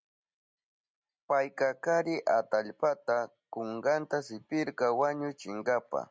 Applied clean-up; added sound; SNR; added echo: none; none; none; none.